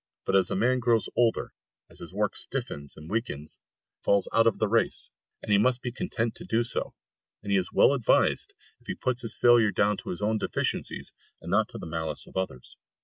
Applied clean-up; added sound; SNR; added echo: none; none; none; none.